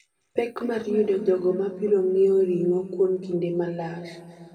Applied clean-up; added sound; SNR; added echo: none; none; none; reverberation time 2.4 s.